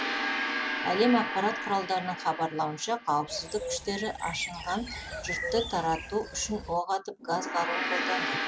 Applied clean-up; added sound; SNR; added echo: none; Bird + Gong; 4 dB; none.